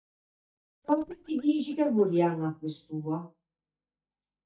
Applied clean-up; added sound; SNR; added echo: neural mask model DeepFilterNet 3.